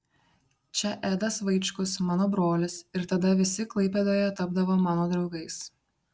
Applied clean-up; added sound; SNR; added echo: none; none; none; none.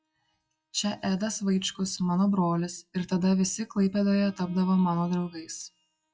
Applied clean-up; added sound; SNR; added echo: classical method WPE with log-MMSE.